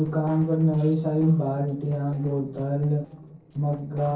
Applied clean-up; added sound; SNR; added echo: neural separator model SepFormer DNS4.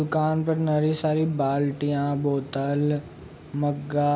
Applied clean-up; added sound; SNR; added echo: none; none; none; none.